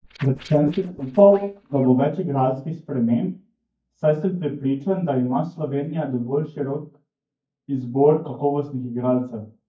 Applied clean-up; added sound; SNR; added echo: neural mask model DeepFilterNet 3.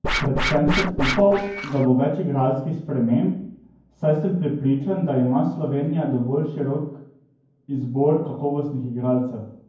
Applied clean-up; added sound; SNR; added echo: none; Scratching (performance technique); 3 dB; reverberation time 0.9 s.